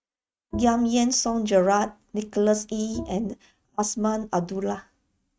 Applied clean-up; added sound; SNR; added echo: neural mask model RNNoise.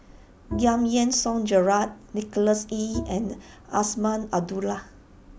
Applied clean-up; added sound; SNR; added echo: none; Bowed string instrument; 16 dB; none.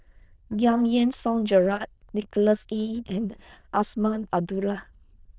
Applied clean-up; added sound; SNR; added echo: neural diffusion model UNIVERSE++.